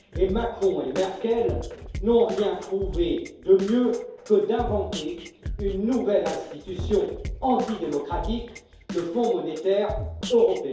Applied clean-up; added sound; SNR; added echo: none; Drum kit; 10 dB; reverberation time 2.4 s.